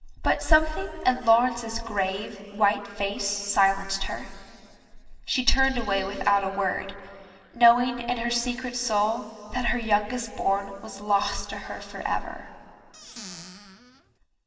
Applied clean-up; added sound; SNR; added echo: none; Squeak / Cupboard open or close; 17 dB; reverberation time 2.7 s.